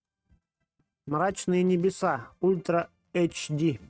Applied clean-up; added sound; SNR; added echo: neural mask model RNNoise.